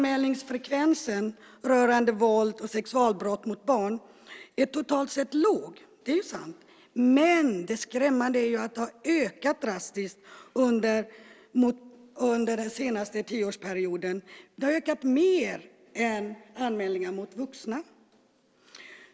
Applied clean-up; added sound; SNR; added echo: none; none; none; none.